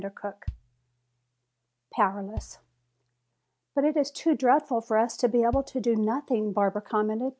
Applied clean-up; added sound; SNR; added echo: none; Bass drum; 16 dB; none.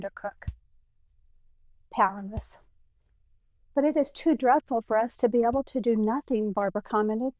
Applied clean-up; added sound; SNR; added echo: neural diffusion model UNIVERSE++.